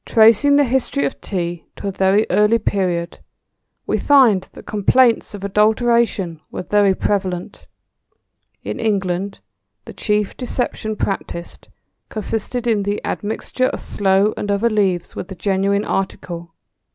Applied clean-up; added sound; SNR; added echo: none; none; none; none.